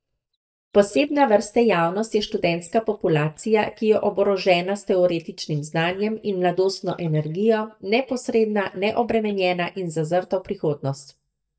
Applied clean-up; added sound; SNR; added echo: neural mask model DeepFilterNet 3.